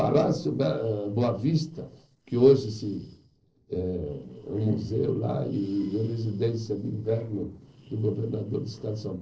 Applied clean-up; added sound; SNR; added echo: neural separator model SepFormer DNS4.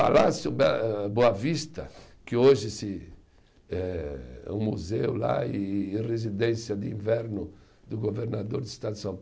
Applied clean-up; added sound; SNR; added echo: none; none; none; none.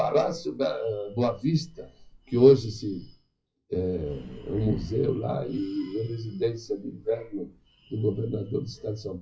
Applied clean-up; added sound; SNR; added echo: classical method WPE with log-MMSE.